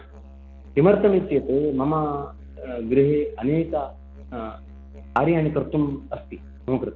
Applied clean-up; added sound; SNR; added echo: none; Musical instrument; 19 dB; none.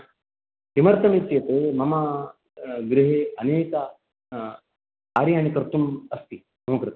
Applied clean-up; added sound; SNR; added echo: none; none; none; none.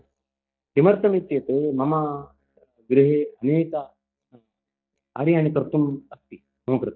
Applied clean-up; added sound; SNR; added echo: neural mask model DeepFilterNet 3.